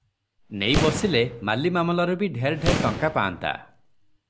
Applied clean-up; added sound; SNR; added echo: none; Boom; 5 dB; none.